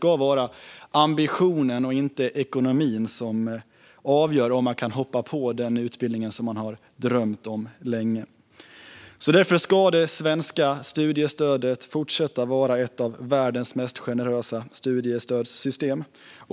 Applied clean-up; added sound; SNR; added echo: none; none; none; none.